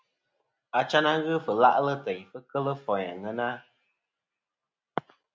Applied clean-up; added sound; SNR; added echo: none; none; none; none.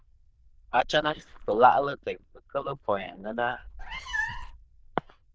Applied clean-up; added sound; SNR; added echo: neural diffusion model UNIVERSE++.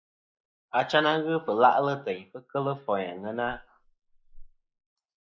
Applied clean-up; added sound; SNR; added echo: neural mask model Resemble Enhance denoiser.